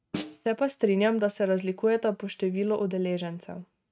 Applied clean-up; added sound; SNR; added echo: neural mask model RNNoise.